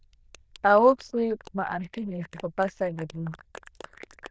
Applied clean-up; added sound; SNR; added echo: neural diffusion model UNIVERSE++.